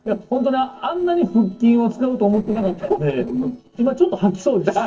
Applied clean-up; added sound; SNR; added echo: neural separator model SepFormer DNS4.